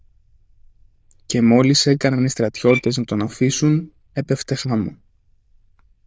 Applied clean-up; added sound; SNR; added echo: neural diffusion model UNIVERSE++.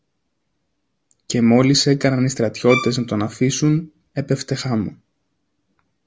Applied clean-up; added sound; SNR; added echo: none; Bowed string instrument; 7 dB; none.